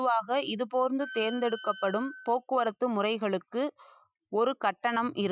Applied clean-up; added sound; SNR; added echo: classical method Wiener filter.